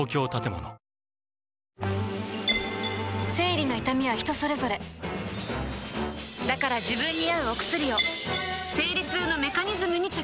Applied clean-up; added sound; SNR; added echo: none; Chime; 6 dB; none.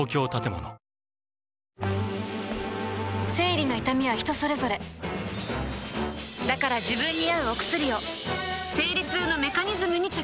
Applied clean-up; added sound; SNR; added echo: none; none; none; none.